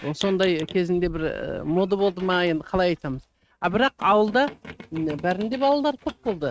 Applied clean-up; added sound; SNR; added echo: neural mask model RNNoise.